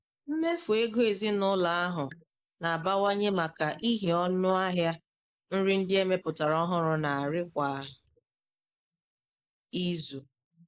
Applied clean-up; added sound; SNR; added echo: neural mask model Resemble Enhance denoiser.